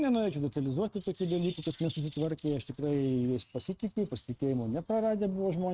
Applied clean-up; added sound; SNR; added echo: neural mask model RNNoise.